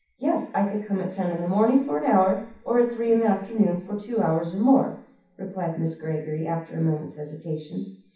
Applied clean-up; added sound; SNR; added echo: none; none; none; reverberation time 0.7 s.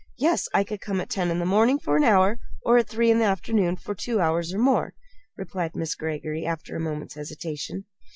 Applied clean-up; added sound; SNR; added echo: none; none; none; none.